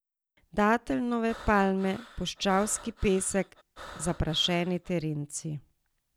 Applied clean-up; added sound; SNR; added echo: none; Breathing; 18 dB; none.